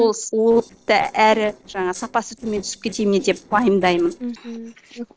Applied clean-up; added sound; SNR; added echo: neural separator model SepFormer DNS4.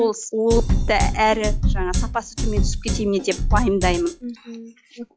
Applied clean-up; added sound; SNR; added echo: classical method log-MMSE.